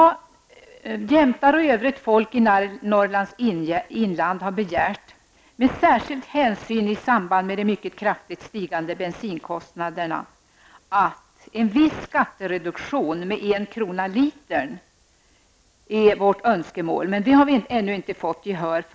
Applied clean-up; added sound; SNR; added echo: none; none; none; none.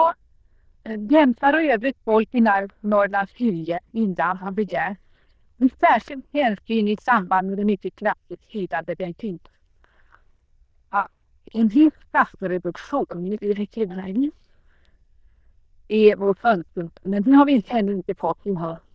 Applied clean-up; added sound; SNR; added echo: neural diffusion model UNIVERSE++.